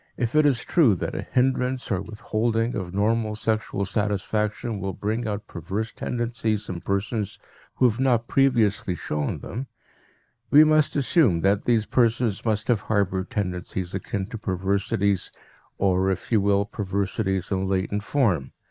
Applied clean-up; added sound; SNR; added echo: neural mask model Resemble Enhance denoiser.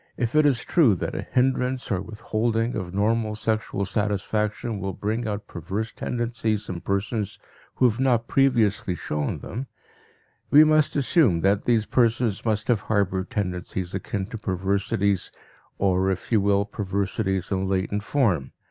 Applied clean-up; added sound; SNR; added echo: none; none; none; none.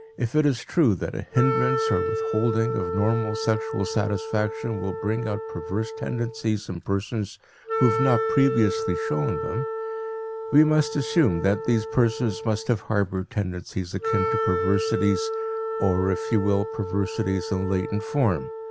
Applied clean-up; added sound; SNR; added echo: none; Wind instrument, woodwind instrument; 5 dB; none.